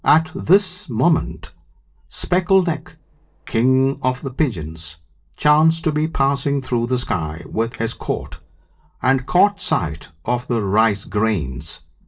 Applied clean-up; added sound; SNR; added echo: neural separator model SepFormer DNS4.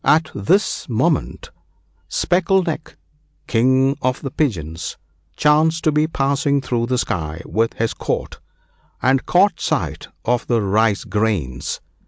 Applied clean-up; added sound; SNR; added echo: none; none; none; none.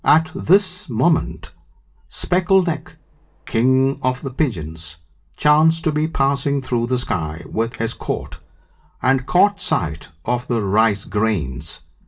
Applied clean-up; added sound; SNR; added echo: none; Chink, clink; 19 dB; reverberation time 0.2 s.